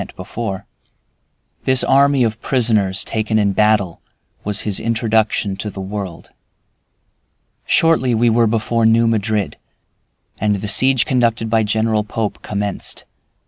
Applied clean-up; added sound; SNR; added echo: none; none; none; none.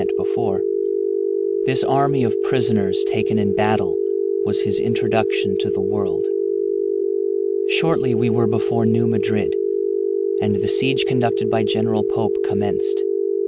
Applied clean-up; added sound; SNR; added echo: none; Telephone; -4 dB; none.